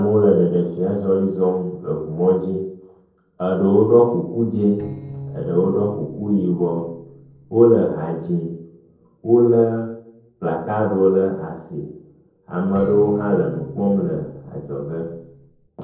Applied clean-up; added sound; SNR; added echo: neural separator model SepFormer DNS4.